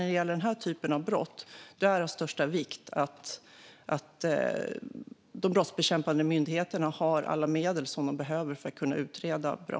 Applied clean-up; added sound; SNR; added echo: none; none; none; none.